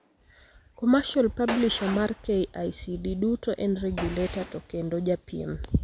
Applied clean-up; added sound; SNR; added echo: none; Gunshot, gunfire; 14 dB; none.